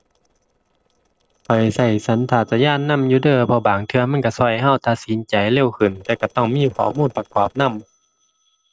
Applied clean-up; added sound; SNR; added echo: neural separator model SepFormer DNS4.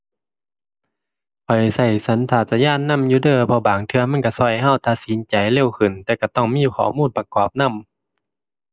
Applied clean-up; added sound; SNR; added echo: none; none; none; none.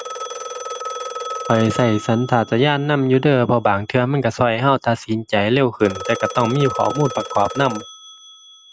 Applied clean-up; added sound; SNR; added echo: none; Telephone; 12 dB; none.